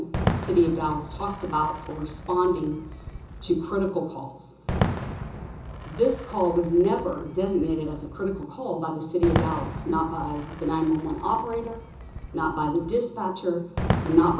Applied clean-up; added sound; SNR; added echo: none; Fireworks; 6 dB; reverberation time 0.7 s.